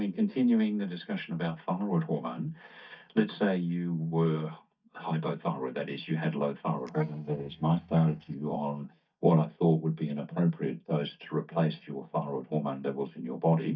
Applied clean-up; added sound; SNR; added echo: neural mask model DeepFilterNet 3.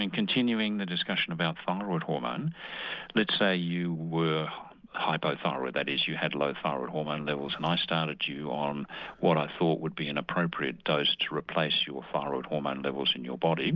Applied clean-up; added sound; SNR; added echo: none; none; none; none.